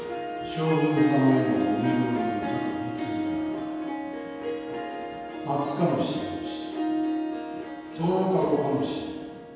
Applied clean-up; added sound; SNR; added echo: none; Harp; 3 dB; reverberation time 1.2 s.